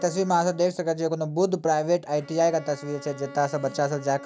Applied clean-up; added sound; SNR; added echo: none; Bowed string instrument; 20 dB; none.